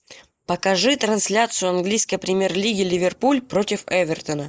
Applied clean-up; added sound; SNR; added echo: neural mask model Resemble Enhance denoiser.